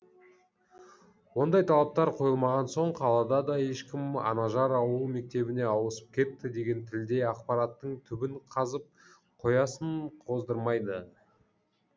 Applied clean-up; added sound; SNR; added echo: none; none; none; none.